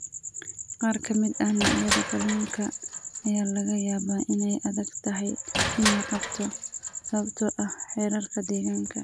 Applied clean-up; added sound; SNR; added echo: none; Crushing; 6 dB; none.